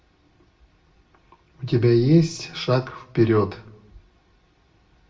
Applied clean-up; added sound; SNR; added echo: none; none; none; reverberation time 0.3 s.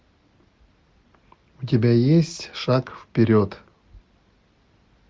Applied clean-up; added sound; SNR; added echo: none; none; none; none.